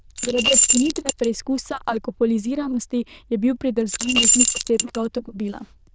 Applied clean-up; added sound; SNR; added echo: neural diffusion model UNIVERSE++.